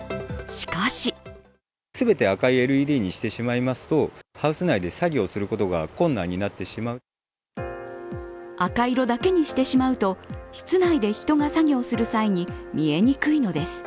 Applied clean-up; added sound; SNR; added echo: none; none; none; none.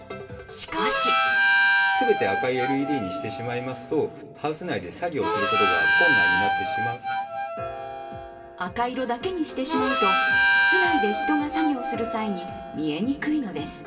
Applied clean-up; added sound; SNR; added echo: none; Harmonica; -4 dB; reverberation time 2.9 s.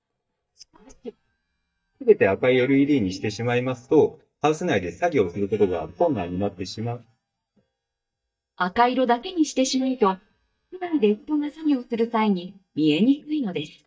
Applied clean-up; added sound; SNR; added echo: neural mask model DeepFilterNet 3.